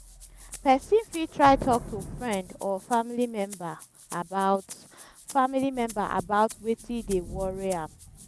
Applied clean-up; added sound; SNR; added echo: none; Thunder / Rain + Rattle (instrument); 14 dB; none.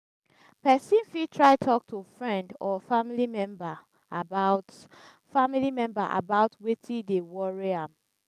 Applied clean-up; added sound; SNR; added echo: none; none; none; none.